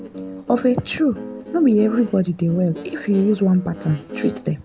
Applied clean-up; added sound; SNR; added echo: none; Guitar; 14 dB; none.